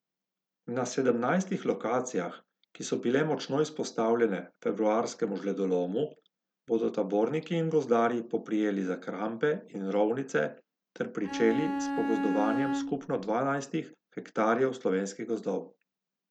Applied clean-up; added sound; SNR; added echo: none; Bowed string instrument; 2 dB; none.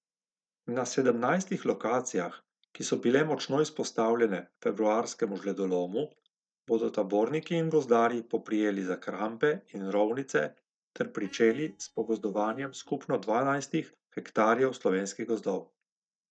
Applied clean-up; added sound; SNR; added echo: neural mask model DeepFilterNet 3.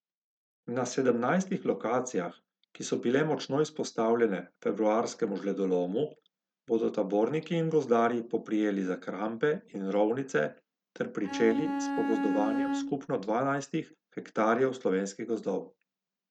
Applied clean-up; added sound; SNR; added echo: neural mask model RNNoise.